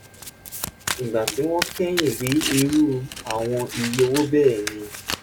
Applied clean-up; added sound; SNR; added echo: none; Domestic sounds, home sounds; 8 dB; none.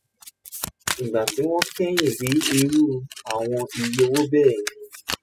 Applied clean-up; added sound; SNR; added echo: classical method spectral subtraction.